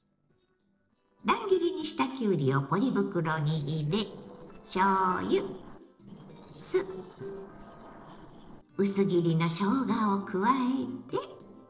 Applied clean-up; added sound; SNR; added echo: neural separator model SepFormer DNS4.